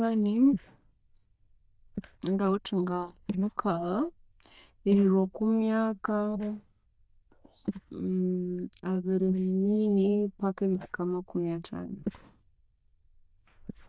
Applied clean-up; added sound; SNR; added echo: neural diffusion model UNIVERSE++.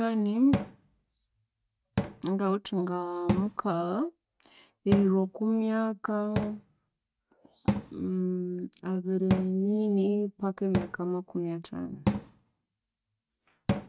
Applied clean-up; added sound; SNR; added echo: none; Cupboard open or close / Drawer open or close; 6 dB; none.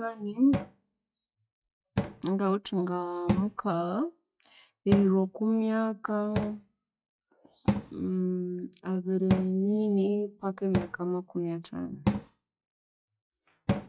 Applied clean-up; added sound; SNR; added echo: classical method log-MMSE.